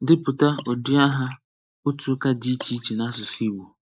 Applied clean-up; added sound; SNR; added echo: neural mask model Resemble Enhance denoiser.